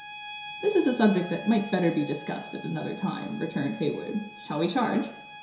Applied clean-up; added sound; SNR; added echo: none; Bowed string instrument; 15 dB; reverberation time 0.7 s.